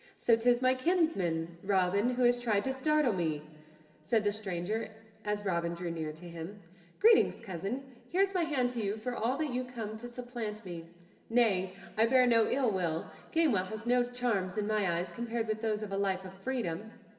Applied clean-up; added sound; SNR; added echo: none; none; none; reverberation time 1.7 s.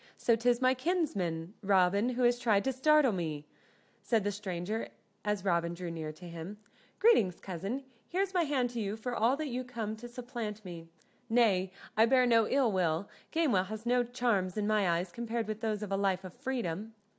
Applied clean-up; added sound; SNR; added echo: none; none; none; none.